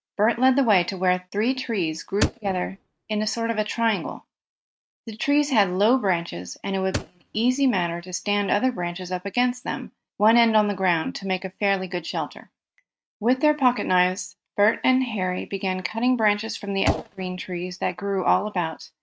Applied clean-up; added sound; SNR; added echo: neural mask model RNNoise.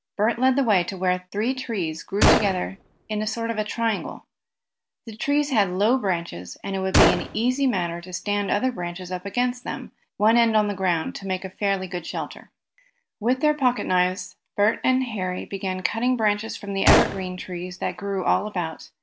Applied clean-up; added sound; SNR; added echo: none; Gunshot, gunfire; 1 dB; none.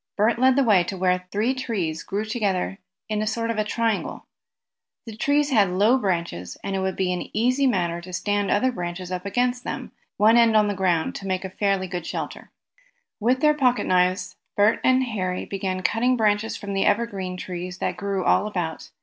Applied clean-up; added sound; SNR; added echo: none; none; none; none.